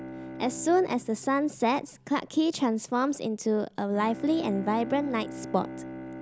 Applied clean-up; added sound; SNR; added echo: none; Bowed string instrument; 13 dB; none.